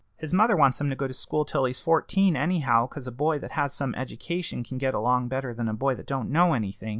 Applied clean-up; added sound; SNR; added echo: none; none; none; none.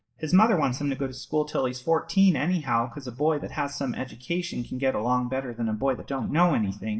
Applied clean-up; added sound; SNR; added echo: neural mask model DeepFilterNet 3.